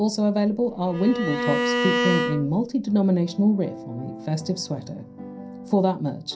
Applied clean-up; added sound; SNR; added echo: none; Bowed string instrument; 2 dB; reverberation time 0.3 s.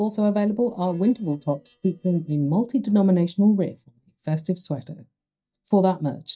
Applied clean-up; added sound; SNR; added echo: neural mask model DeepFilterNet 3.